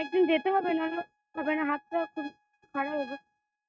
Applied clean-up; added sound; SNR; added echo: neural mask model RNNoise.